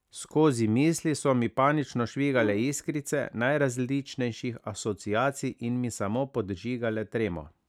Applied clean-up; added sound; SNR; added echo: none; Brass instrument; 12 dB; none.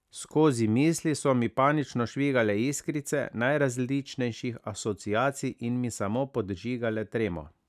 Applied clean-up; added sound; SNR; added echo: none; none; none; none.